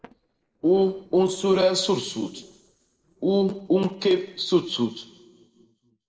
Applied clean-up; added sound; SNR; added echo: neural separator model SepFormer DNS4.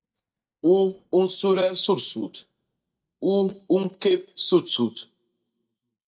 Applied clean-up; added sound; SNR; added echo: neural mask model DeepFilterNet 3.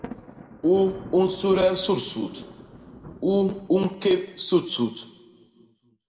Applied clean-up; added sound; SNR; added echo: none; Thunder; 19 dB; reverberation time 1.8 s.